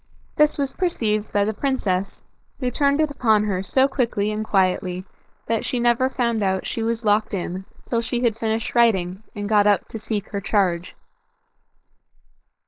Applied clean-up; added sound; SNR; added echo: neural mask model Resemble Enhance denoiser.